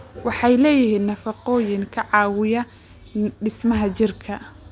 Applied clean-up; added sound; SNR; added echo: none; none; none; none.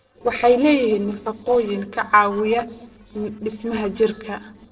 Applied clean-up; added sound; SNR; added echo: neural separator model SepFormer DNS4.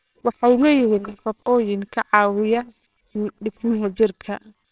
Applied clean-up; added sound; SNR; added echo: neural separator model SepFormer WHAMR!.